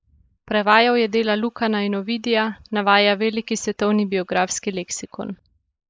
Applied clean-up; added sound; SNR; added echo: neural mask model Resemble Enhance denoiser.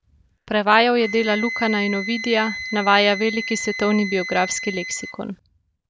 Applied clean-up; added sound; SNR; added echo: none; Wind instrument, woodwind instrument; 10 dB; none.